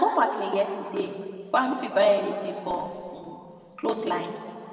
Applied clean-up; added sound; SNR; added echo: none; none; none; reverberation time 2.4 s.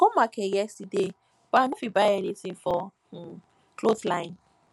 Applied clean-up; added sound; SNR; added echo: none; none; none; none.